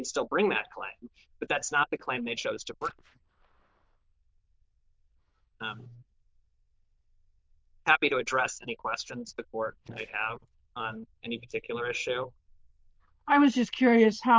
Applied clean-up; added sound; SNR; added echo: neural diffusion model UNIVERSE++.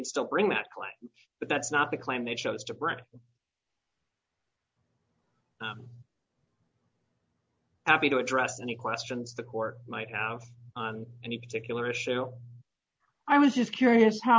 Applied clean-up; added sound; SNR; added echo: none; none; none; none.